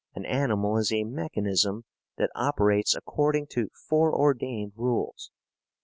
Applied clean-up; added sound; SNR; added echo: none; none; none; none.